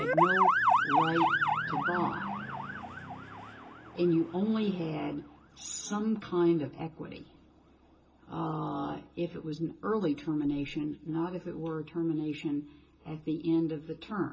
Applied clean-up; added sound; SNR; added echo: none; Motor vehicle (road) / Siren; 1 dB; reverberation time 0.2 s.